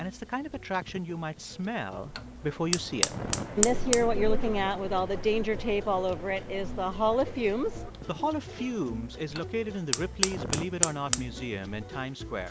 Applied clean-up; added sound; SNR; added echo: none; Fire; 7 dB; none.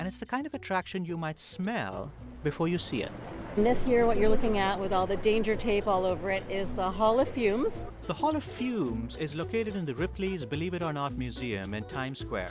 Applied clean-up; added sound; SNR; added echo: none; none; none; none.